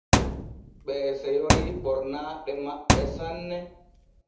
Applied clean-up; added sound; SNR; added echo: none; Thump, thud; -4 dB; reverberation time 0.7 s.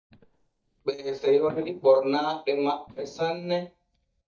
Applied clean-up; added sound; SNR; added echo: neural mask model DeepFilterNet 3.